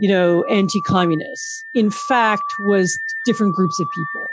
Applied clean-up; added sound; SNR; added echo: classical method Wiener filter.